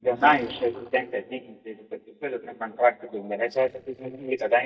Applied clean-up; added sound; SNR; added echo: neural mask model DeepFilterNet 3.